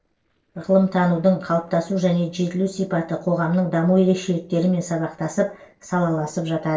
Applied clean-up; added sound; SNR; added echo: neural separator model SepFormer DNS4.